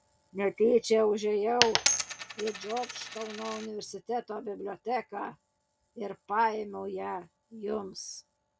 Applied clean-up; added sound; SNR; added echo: none; Coin (dropping); 1 dB; none.